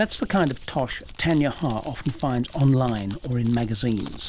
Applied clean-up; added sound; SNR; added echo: none; Crumpling, crinkling; 14 dB; none.